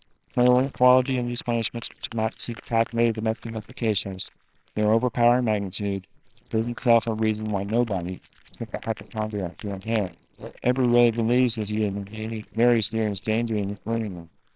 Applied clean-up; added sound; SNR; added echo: neural separator model SepFormer WHAMR!.